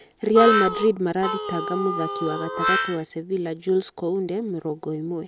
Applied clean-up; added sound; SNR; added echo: none; Harmonica; 1 dB; none.